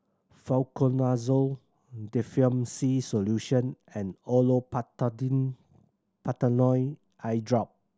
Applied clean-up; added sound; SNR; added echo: none; none; none; none.